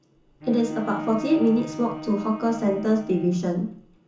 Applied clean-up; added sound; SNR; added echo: none; Bowed string instrument; 12 dB; reverberation time 0.7 s.